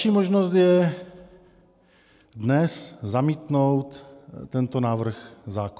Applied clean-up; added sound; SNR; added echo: none; none; none; none.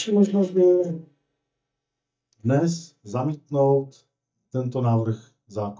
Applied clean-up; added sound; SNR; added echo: neural mask model DeepFilterNet 3.